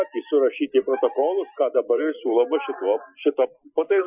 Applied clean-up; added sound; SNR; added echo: classical method Wiener filter.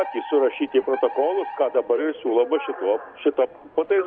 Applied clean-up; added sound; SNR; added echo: none; Alarm; 13 dB; none.